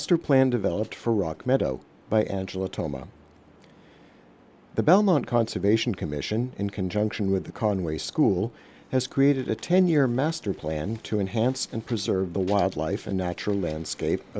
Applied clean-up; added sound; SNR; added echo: none; none; none; none.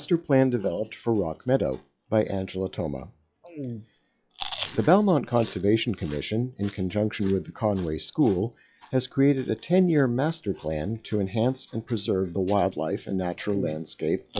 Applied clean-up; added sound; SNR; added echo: classical method log-MMSE.